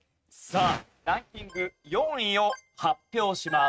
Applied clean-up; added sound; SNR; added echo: neural mask model RNNoise.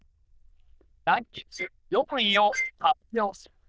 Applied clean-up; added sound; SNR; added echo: neural diffusion model UNIVERSE++.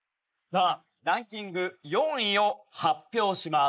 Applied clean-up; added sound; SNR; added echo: neural mask model Resemble Enhance denoiser.